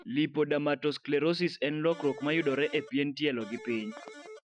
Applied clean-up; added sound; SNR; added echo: classical method Wiener filter.